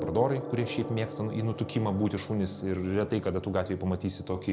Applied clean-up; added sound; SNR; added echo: none; Gong; 11 dB; none.